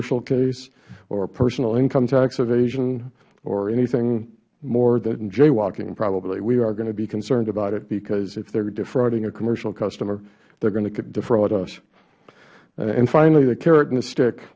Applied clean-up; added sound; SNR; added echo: none; none; none; none.